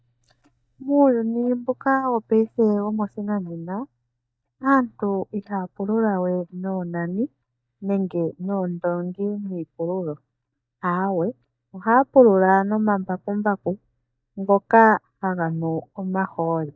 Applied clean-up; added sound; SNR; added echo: neural mask model DeepFilterNet 3.